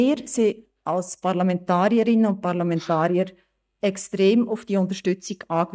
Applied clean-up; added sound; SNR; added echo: neural mask model DeepFilterNet 3.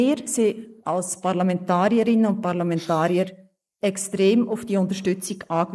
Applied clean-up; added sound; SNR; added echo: neural mask model Resemble Enhance denoiser.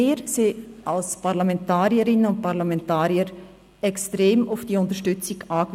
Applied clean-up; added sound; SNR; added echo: none; none; none; none.